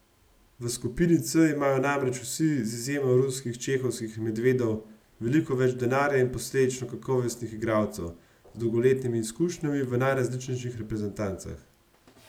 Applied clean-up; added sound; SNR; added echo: none; none; none; none.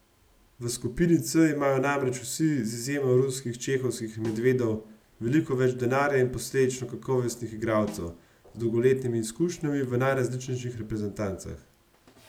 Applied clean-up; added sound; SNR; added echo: none; Snare drum; 19 dB; none.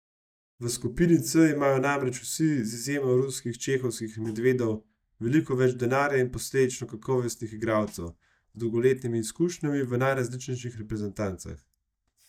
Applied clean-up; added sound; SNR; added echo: neural mask model DeepFilterNet 3.